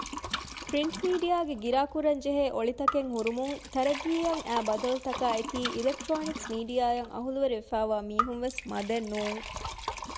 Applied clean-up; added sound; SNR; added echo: none; Liquid; 8 dB; none.